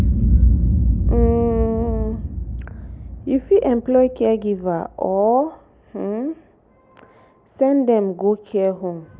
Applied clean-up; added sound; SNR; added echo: none; Boom; 2 dB; none.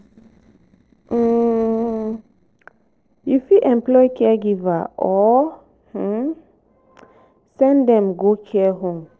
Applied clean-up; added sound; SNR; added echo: neural separator model SepFormer DNS4.